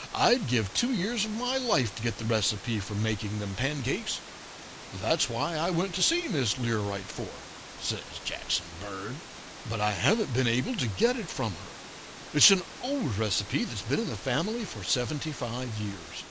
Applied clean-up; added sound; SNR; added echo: none; Water; 14 dB; none.